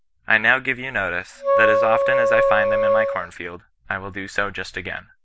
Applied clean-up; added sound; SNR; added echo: none; Wind instrument, woodwind instrument; -4 dB; none.